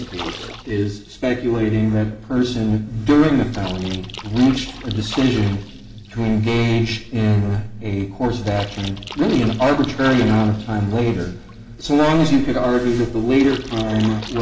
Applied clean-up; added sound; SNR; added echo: none; Splash, splatter; 18 dB; reverberation time 2.6 s.